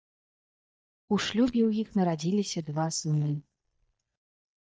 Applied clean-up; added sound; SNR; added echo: neural mask model DeepFilterNet 3.